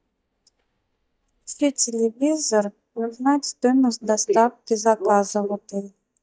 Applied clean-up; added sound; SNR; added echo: neural mask model DeepFilterNet 3.